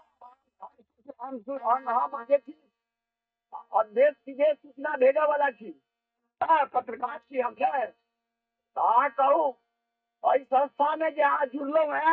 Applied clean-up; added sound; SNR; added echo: neural mask model DeepFilterNet 3.